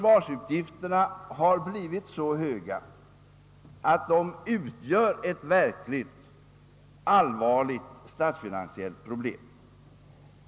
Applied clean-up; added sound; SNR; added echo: none; none; none; none.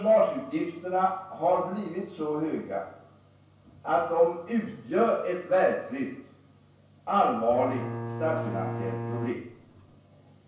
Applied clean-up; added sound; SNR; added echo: none; Bowed string instrument; 7 dB; reverberation time 0.7 s.